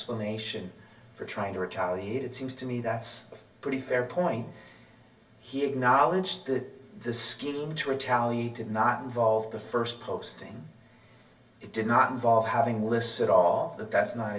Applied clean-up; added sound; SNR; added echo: none; none; none; reverberation time 0.2 s.